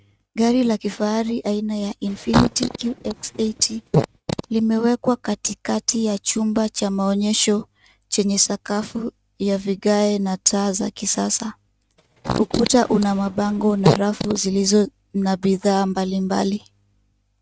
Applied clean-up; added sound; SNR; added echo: neural mask model RNNoise.